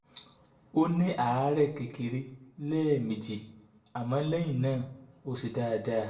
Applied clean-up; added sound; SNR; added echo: none; none; none; reverberation time 0.6 s.